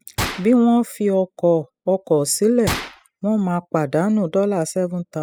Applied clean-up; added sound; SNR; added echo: classical method spectral subtraction.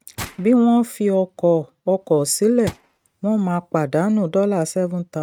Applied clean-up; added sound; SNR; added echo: neural mask model RNNoise.